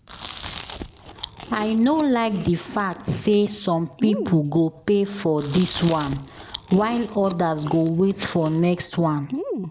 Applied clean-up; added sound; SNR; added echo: none; Chewing, mastication; 13 dB; none.